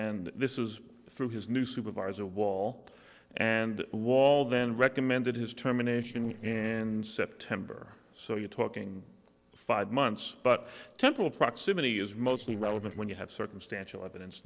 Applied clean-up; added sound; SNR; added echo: neural separator model SepFormer DNS4.